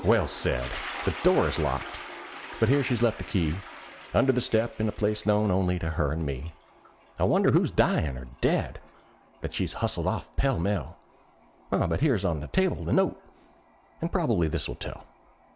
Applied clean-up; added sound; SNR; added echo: none; Toilet flush; 17 dB; none.